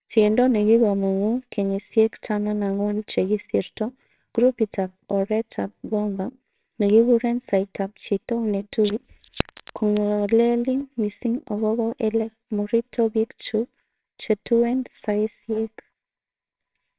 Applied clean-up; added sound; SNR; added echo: neural separator model SepFormer WHAMR!.